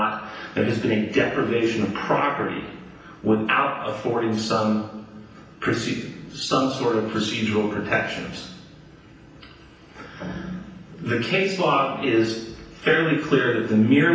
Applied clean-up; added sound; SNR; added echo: none; none; none; reverberation time 0.9 s.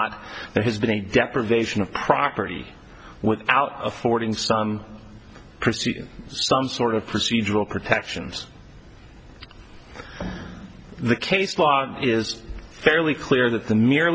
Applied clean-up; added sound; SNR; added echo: none; none; none; none.